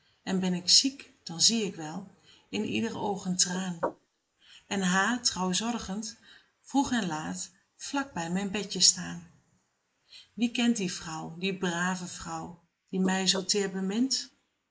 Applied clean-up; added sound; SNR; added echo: neural mask model Resemble Enhance denoiser.